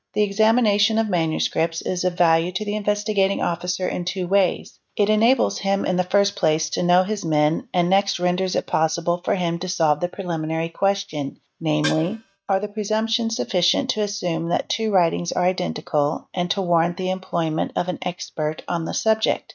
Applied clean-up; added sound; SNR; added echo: neural mask model RNNoise.